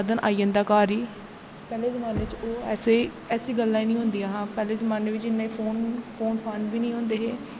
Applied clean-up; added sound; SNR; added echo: none; Knock; 15 dB; none.